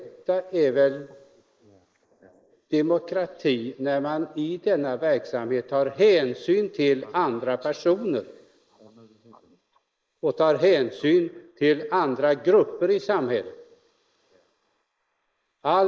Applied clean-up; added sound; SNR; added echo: neural mask model Resemble Enhance denoiser.